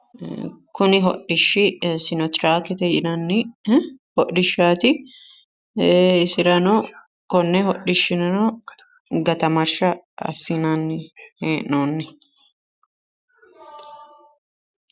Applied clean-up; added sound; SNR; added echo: none; none; none; none.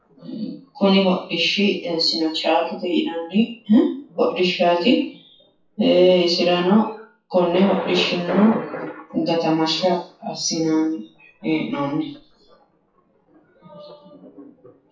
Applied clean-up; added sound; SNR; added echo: classical method WPE with log-MMSE.